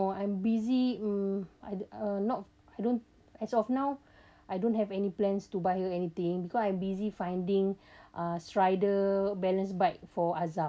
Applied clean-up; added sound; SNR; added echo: none; none; none; none.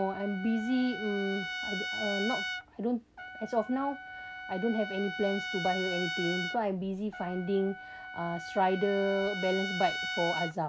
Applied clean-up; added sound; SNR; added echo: none; Trumpet; 6 dB; none.